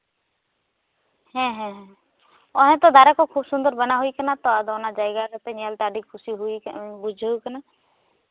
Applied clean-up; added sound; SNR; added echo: none; none; none; none.